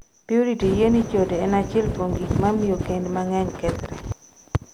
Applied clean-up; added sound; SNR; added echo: none; Wind; 5 dB; none.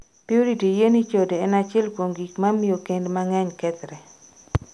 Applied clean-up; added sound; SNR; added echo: none; none; none; none.